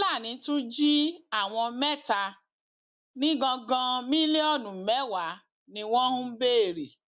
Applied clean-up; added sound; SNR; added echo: none; none; none; none.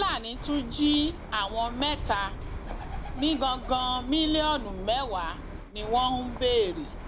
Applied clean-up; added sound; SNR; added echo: none; Bird; 8 dB; none.